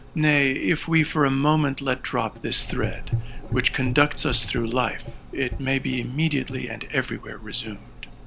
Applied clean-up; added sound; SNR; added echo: none; Gurgling / Engine; 9 dB; none.